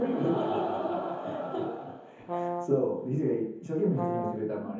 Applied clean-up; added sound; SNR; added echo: none; Brass instrument; 5 dB; reverberation time 0.7 s.